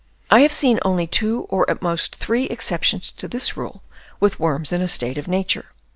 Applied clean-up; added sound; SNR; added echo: none; none; none; none.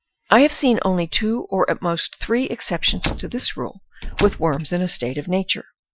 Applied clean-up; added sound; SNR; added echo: classical method Wiener filter.